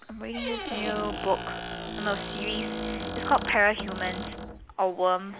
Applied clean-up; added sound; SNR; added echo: none; Squeak; 6 dB; none.